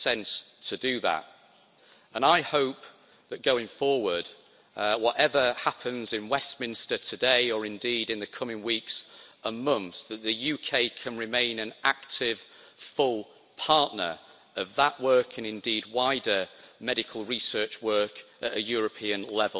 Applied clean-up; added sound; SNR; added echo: none; none; none; none.